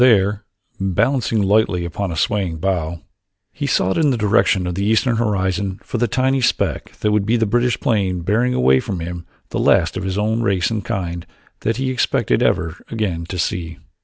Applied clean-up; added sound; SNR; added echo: none; none; none; none.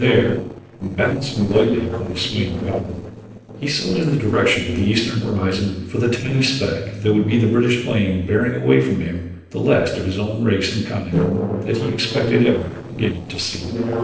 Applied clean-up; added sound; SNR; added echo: neural separator model SepFormer DNS4.